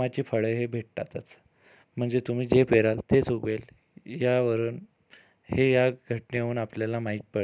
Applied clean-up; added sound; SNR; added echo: none; none; none; none.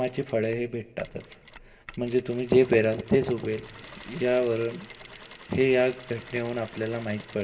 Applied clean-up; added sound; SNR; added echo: none; Mechanisms; 18 dB; reverberation time 1.4 s.